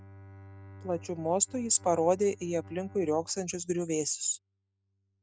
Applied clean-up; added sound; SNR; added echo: neural mask model RNNoise.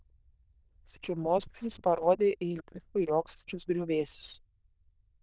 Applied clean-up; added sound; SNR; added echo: neural diffusion model UNIVERSE++.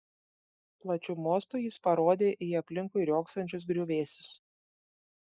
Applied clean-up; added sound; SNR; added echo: neural mask model Resemble Enhance denoiser.